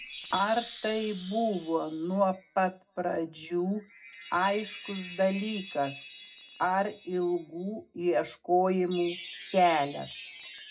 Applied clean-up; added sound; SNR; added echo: none; Chime; 2 dB; reverberation time 0.2 s.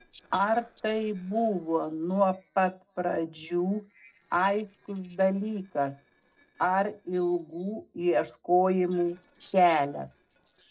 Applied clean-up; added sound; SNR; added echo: neural separator model SepFormer DNS4.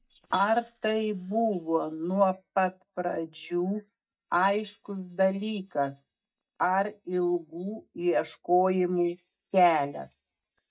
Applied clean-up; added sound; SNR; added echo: neural mask model DeepFilterNet 3.